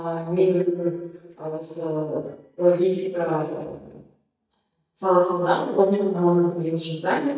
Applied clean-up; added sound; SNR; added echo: neural mask model DeepFilterNet 3.